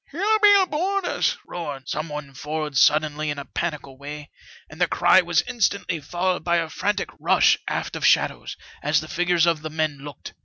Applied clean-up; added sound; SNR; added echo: none; none; none; none.